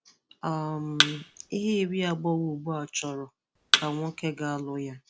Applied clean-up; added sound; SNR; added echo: none; Thump, thud; -2 dB; none.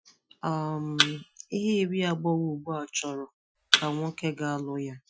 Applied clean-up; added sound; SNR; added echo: classical method Wiener filter.